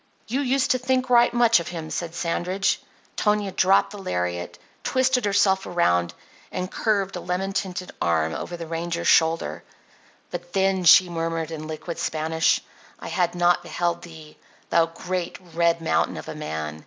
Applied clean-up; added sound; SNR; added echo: none; none; none; none.